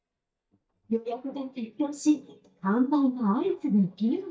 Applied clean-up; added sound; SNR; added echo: neural mask model DeepFilterNet 3.